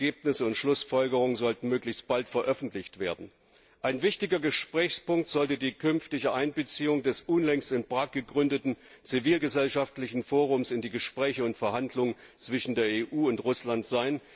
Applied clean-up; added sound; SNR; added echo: none; none; none; none.